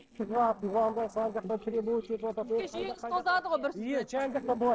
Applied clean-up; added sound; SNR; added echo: neural separator model SepFormer DNS4.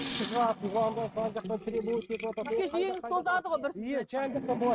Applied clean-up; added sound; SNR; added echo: neural mask model RNNoise.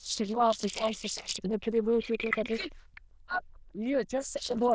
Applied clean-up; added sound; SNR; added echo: neural diffusion model UNIVERSE++.